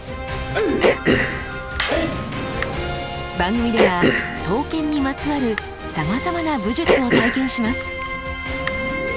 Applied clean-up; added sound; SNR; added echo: none; Cough; 1 dB; none.